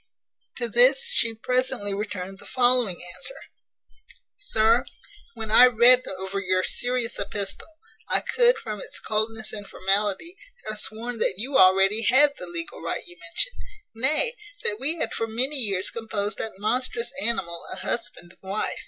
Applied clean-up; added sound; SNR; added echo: none; none; none; none.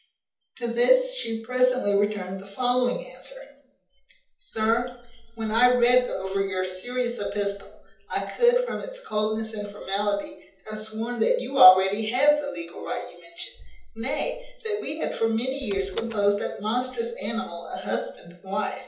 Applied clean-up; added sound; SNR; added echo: none; Door; 15 dB; reverberation time 0.6 s.